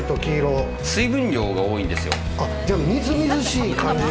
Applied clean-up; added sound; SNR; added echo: none; none; none; none.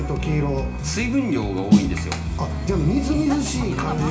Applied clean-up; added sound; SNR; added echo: none; Snare drum; 2 dB; reverberation time 0.4 s.